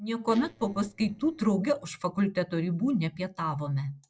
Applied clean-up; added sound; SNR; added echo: neural separator model SepFormer DNS4.